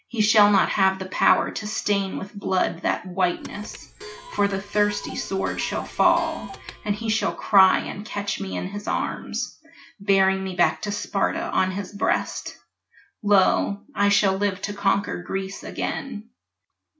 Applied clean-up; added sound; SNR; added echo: none; Clock; 16 dB; none.